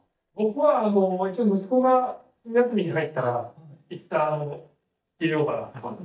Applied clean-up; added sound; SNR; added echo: neural mask model DeepFilterNet 3.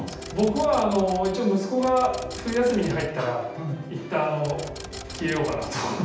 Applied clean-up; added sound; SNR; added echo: none; Typewriter; 15 dB; reverberation time 0.8 s.